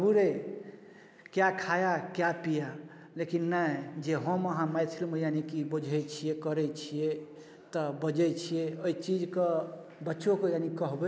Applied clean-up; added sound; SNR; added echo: none; none; none; none.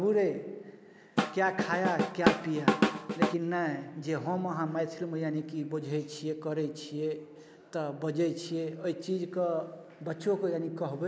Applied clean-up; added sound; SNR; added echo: none; Drum / Drum kit; -3 dB; none.